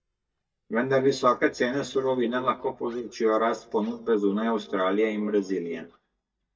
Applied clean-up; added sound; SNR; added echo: neural mask model DeepFilterNet 3.